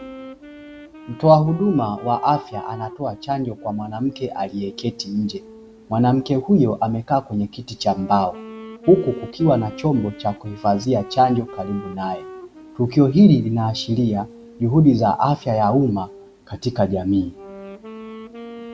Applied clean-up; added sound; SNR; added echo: none; Wind instrument, woodwind instrument; 19 dB; none.